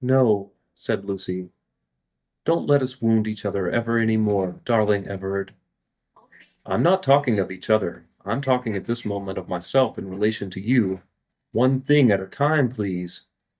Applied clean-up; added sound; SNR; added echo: neural mask model DeepFilterNet 3.